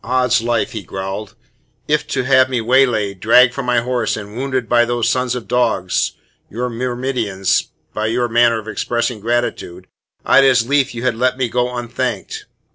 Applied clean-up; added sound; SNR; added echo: none; none; none; none.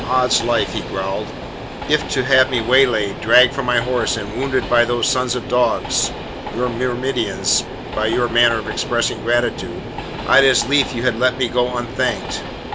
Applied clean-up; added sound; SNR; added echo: none; Train; 9 dB; none.